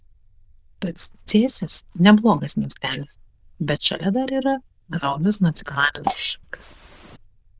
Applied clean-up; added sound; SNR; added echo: neural diffusion model UNIVERSE++.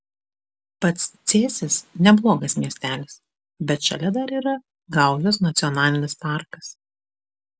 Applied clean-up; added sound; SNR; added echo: none; none; none; none.